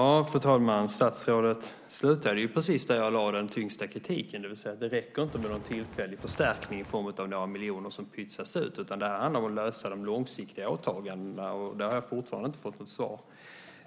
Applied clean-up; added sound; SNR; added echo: none; Walk, footsteps; 13 dB; none.